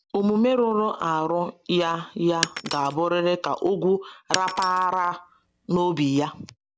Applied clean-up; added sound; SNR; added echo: none; Shatter; 11 dB; none.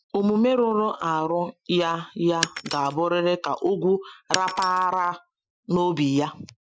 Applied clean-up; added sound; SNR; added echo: classical method Wiener filter.